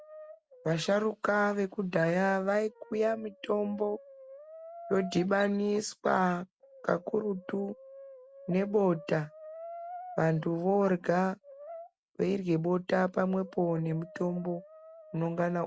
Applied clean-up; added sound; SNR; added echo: none; Brass instrument; 18 dB; none.